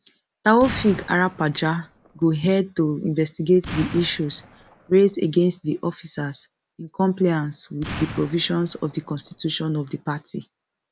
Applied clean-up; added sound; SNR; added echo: none; Explosion; 14 dB; none.